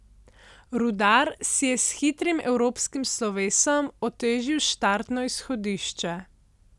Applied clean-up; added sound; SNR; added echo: none; none; none; none.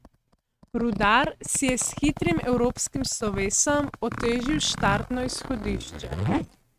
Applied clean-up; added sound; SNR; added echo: neural mask model RNNoise.